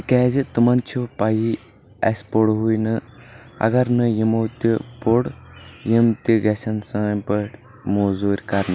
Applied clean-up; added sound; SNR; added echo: none; none; none; none.